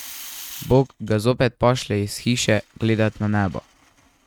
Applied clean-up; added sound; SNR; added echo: neural mask model RNNoise.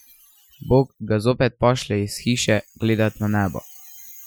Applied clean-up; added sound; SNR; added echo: classical method Wiener filter.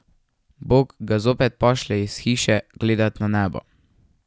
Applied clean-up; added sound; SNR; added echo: none; none; none; none.